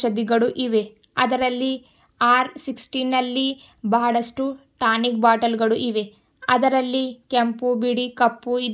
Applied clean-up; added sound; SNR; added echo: none; none; none; none.